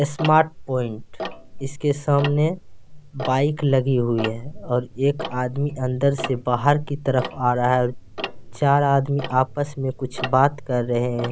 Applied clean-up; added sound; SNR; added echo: none; Tick-tock; 12 dB; none.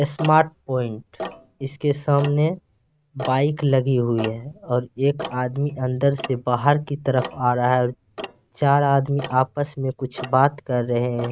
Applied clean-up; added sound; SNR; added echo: neural mask model RNNoise.